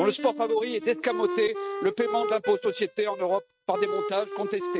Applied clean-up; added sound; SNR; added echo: neural mask model RNNoise.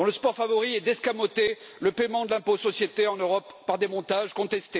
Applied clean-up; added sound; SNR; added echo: none; none; none; none.